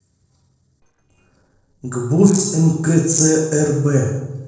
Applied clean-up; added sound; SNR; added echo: neural separator model SepFormer DNS4.